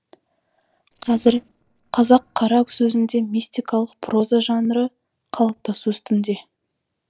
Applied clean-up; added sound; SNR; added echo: neural separator model SepFormer DNS4.